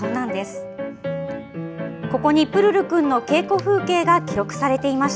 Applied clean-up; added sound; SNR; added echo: none; none; none; none.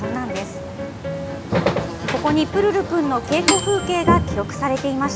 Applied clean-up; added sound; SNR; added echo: none; Microwave oven / Bell + Buzz; 3 dB; none.